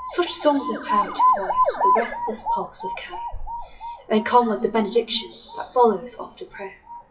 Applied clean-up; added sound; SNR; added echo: classical method WPE with log-MMSE.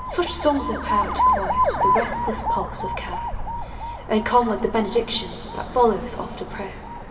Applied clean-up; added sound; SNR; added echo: none; Alarm; 1 dB; reverberation time 2.3 s.